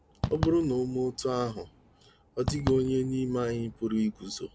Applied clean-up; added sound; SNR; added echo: none; Fireworks; 8 dB; none.